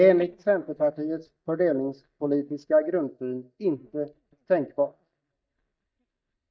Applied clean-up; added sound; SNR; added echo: neural mask model DeepFilterNet 3.